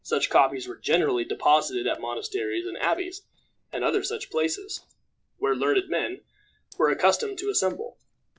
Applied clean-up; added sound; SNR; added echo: neural separator model SepFormer DNS4.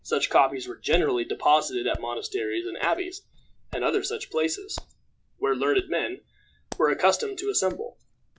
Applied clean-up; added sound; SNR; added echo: none; Hands; 16 dB; none.